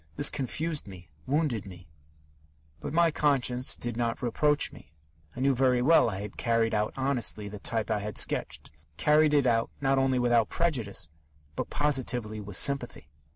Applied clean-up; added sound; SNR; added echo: none; none; none; none.